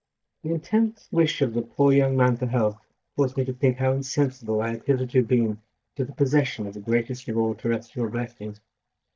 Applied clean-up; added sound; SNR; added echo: neural mask model DeepFilterNet 3.